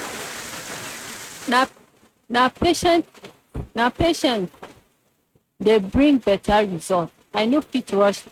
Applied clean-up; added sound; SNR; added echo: neural mask model RNNoise.